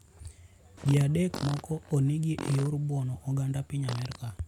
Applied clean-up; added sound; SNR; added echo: none; Fart; 13 dB; none.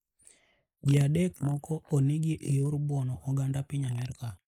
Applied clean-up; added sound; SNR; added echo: neural mask model Resemble Enhance denoiser.